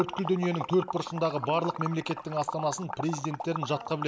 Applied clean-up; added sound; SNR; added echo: none; Liquid; 8 dB; none.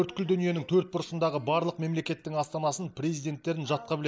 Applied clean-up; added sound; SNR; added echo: none; none; none; none.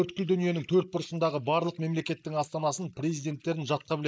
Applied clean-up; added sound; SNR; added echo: neural mask model Resemble Enhance denoiser.